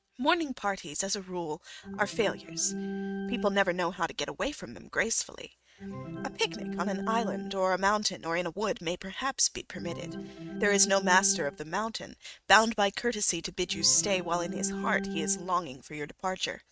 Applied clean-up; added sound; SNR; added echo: neural mask model RNNoise.